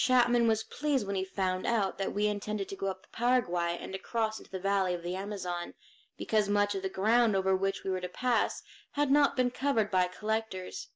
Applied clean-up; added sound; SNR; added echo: none; none; none; none.